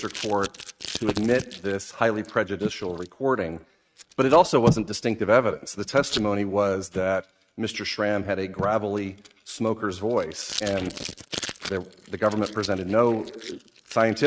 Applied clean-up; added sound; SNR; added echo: neural mask model RNNoise.